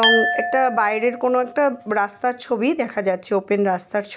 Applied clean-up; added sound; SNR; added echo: none; Glass; 6 dB; none.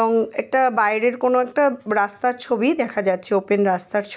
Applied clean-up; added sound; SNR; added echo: none; none; none; none.